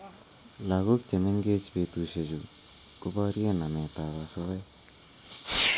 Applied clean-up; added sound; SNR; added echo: none; Fireworks; 6 dB; none.